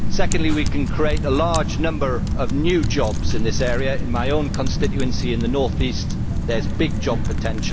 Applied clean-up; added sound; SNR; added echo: none; Typing; -4 dB; none.